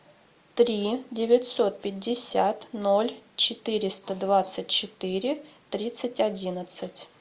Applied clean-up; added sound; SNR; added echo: none; none; none; none.